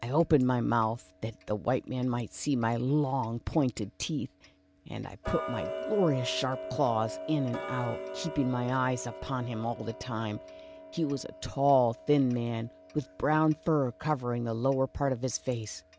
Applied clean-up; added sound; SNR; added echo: none; Tick-tock; 13 dB; none.